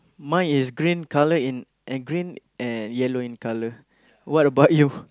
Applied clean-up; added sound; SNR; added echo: none; none; none; none.